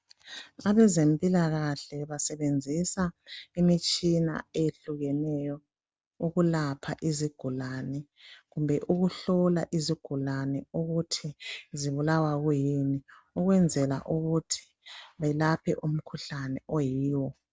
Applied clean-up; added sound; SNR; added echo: none; none; none; none.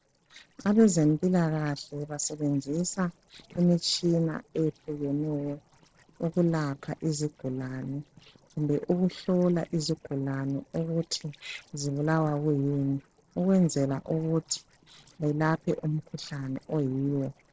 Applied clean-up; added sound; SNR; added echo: neural separator model SepFormer DNS4.